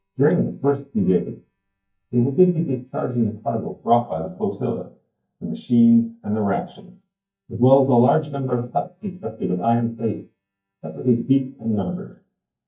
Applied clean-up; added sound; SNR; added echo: neural mask model DeepFilterNet 3.